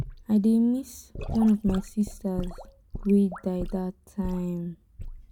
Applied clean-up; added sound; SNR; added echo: none; Sink (filling or washing) / Gurgling / Liquid; 11 dB; none.